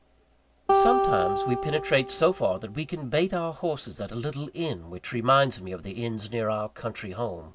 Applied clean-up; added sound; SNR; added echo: none; Acoustic guitar; -1 dB; none.